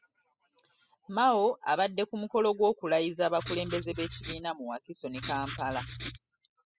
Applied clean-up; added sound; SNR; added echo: classical method spectral subtraction.